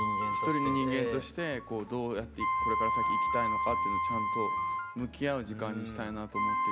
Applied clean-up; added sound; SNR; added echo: none; Wind instrument, woodwind instrument; -2 dB; none.